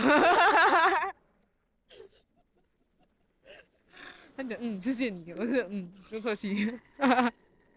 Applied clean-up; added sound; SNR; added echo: neural separator model SepFormer DNS4.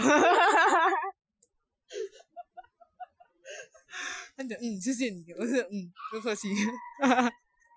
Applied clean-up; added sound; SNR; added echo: classical method Wiener filter.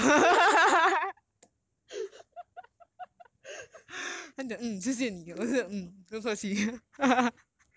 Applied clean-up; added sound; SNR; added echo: none; none; none; none.